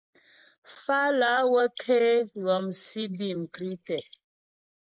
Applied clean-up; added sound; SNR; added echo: neural mask model Resemble Enhance denoiser.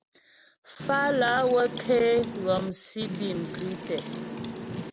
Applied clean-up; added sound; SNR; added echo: none; Wind; 8 dB; none.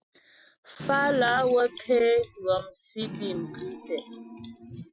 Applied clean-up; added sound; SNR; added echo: classical method Wiener filter.